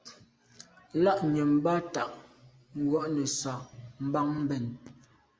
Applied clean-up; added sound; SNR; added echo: none; none; none; none.